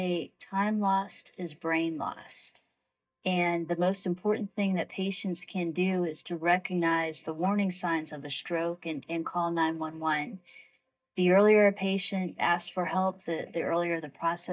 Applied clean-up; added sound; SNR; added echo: neural mask model DeepFilterNet 3.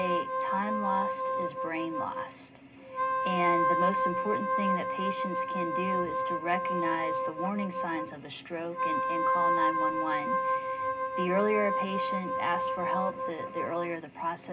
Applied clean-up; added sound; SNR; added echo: none; Wind instrument, woodwind instrument; -3 dB; reverberation time 0.2 s.